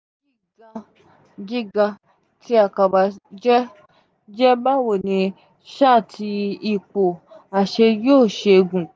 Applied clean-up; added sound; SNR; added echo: none; none; none; none.